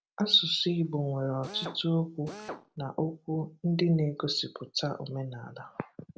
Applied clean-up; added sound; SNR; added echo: none; Drill; 13 dB; none.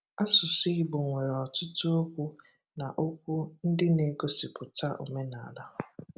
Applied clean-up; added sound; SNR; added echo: none; none; none; none.